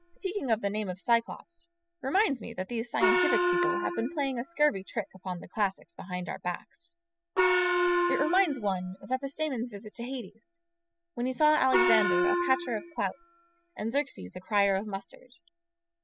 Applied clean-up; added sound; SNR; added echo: classical method spectral subtraction.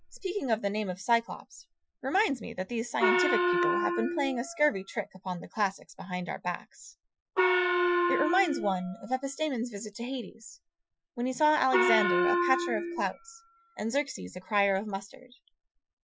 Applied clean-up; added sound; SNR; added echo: classical method Wiener filter.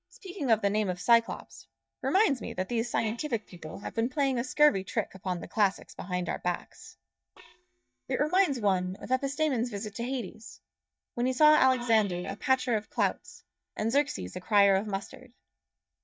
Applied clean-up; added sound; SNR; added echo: neural mask model DeepFilterNet 3.